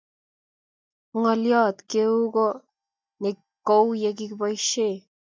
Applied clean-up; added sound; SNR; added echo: neural mask model DeepFilterNet 3.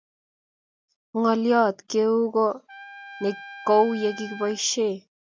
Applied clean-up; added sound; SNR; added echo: none; Trumpet; 18 dB; none.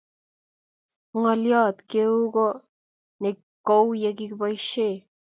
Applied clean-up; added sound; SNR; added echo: none; none; none; none.